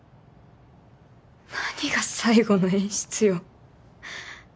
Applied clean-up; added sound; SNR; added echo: none; none; none; none.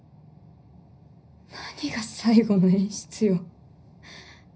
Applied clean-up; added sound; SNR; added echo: none; none; none; reverberation time 0.4 s.